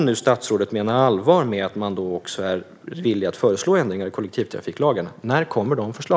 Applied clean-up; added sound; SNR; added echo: none; none; none; none.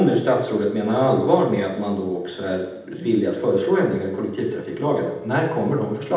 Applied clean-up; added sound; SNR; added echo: none; Wind instrument, woodwind instrument; 20 dB; reverberation time 0.8 s.